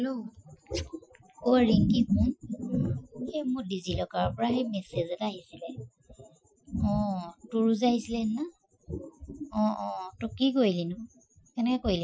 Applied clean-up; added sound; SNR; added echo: classical method Wiener filter.